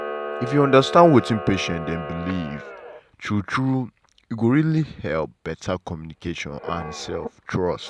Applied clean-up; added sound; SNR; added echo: none; Camera; 13 dB; none.